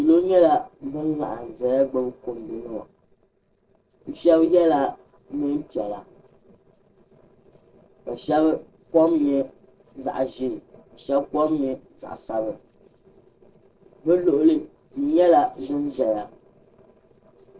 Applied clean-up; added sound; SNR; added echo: neural separator model SepFormer DNS4.